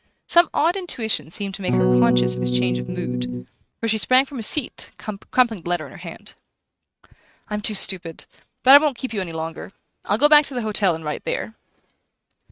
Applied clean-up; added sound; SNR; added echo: neural mask model RNNoise.